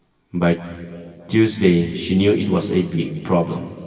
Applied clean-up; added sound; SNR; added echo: none; none; none; reverberation time 2.4 s.